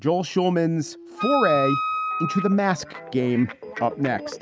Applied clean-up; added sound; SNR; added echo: none; Wind instrument, woodwind instrument; 5 dB; none.